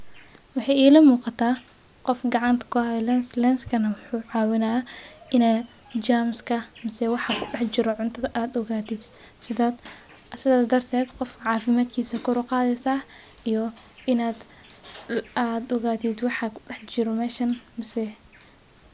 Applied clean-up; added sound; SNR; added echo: none; none; none; none.